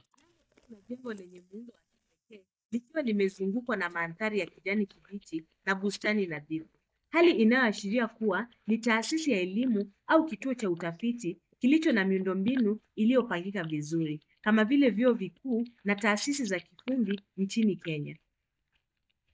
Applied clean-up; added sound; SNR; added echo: neural mask model DeepFilterNet 3.